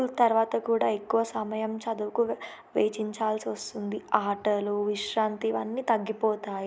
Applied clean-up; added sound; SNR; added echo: none; none; none; none.